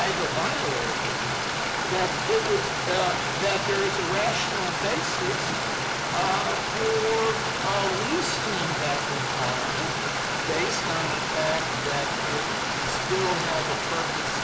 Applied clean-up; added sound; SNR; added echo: none; Stream; -3 dB; none.